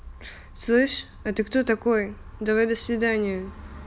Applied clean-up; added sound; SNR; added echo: none; none; none; none.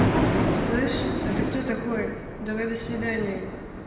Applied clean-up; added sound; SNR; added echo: none; Thunder; -3 dB; reverberation time 2.3 s.